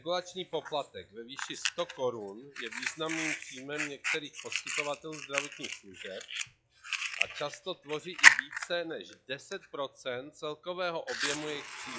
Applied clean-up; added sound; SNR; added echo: classical method log-MMSE.